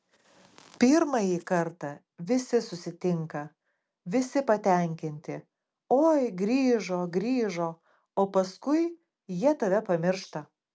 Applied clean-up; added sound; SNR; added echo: none; none; none; none.